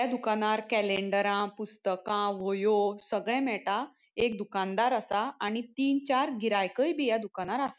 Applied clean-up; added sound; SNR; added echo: none; none; none; none.